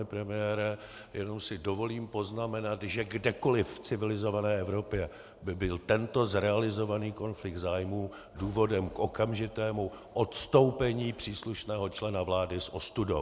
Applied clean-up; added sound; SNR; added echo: none; none; none; none.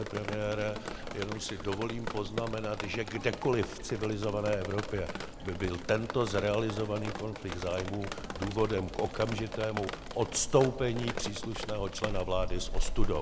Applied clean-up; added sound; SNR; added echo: none; Drip; 3 dB; none.